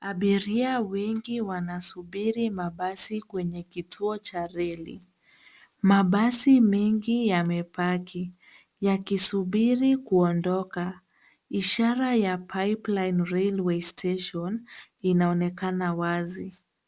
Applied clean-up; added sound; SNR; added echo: none; none; none; none.